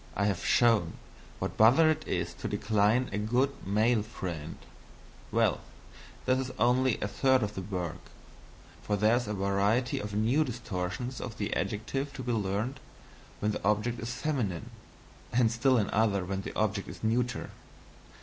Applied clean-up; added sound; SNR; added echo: none; none; none; none.